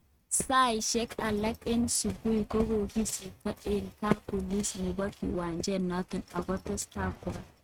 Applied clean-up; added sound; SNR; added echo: neural mask model RNNoise.